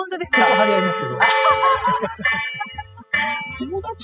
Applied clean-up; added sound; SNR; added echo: classical method spectral subtraction.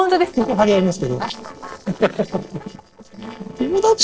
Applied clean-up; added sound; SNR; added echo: neural separator model SepFormer DNS4.